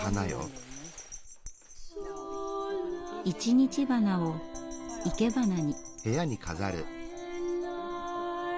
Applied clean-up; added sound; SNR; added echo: none; Bell; 13 dB; none.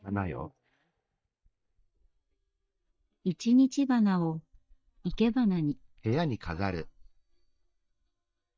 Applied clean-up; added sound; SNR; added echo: neural mask model DeepFilterNet 3.